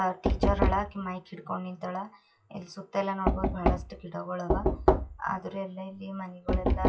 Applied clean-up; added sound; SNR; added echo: classical method WPE with log-MMSE.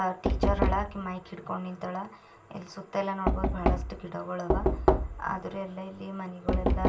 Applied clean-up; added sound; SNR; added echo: none; Knock; -5 dB; reverberation time 0.2 s.